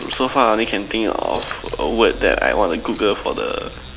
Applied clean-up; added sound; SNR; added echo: none; Splash, splatter; 15 dB; none.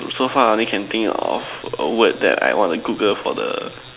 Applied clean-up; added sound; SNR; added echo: none; none; none; none.